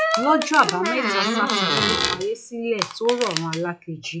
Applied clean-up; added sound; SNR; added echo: classical method log-MMSE.